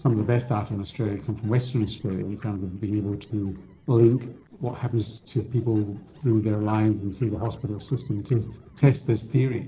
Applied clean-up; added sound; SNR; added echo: neural separator model SepFormer DNS4.